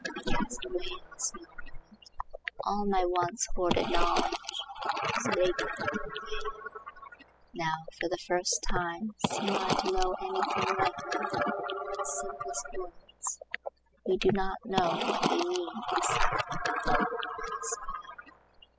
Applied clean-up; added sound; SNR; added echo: classical method spectral subtraction.